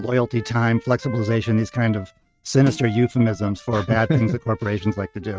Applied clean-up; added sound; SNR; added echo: neural mask model RNNoise.